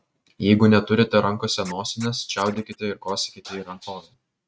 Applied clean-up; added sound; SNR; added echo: neural mask model RNNoise.